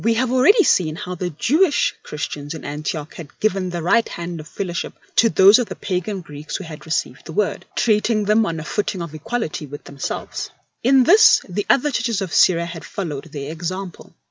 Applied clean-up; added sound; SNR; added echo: none; none; none; none.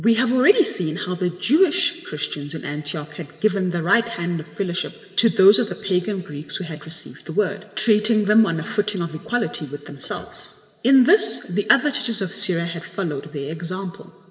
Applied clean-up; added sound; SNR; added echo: none; none; none; reverberation time 1.7 s.